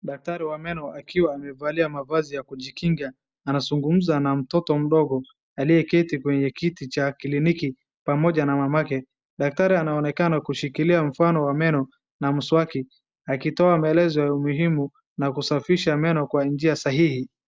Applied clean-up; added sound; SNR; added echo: none; none; none; none.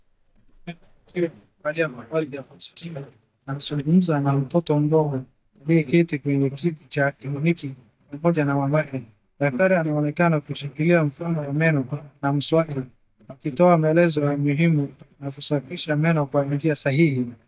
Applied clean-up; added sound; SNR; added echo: neural mask model DeepFilterNet 3.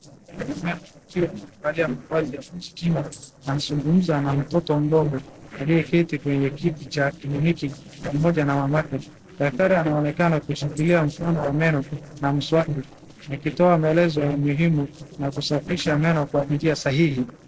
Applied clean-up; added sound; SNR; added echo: neural separator model SepFormer DNS4.